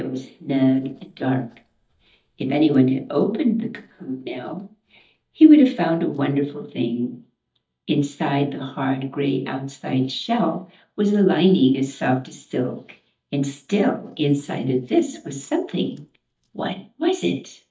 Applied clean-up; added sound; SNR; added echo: neural mask model DeepFilterNet 3.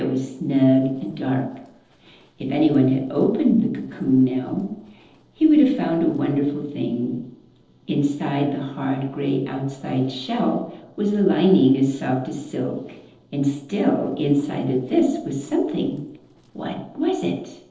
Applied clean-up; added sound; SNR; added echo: neural separator model SepFormer DNS4.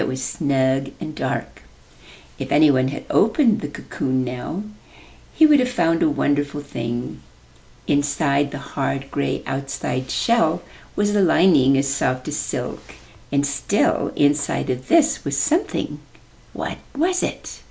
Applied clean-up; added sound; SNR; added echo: none; none; none; none.